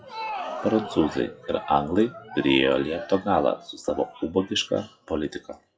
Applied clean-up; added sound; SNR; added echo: classical method WPE with log-MMSE.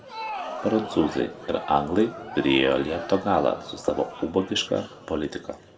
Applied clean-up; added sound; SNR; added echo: none; Crowd; 13 dB; reverberation time 1.3 s.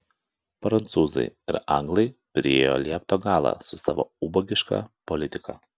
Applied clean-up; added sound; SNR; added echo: none; none; none; none.